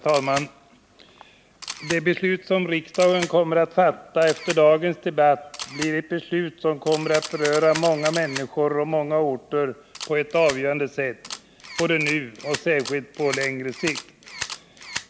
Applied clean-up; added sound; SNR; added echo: none; Camera; 14 dB; none.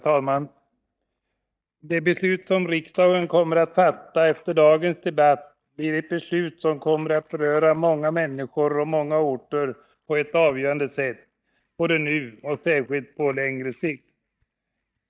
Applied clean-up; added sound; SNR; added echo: neural mask model DeepFilterNet 3.